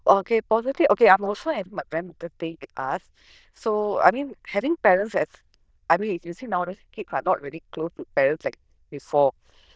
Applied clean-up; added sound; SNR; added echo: neural diffusion model UNIVERSE++.